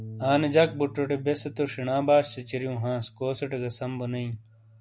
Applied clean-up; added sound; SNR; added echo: none; Bass guitar; 18 dB; none.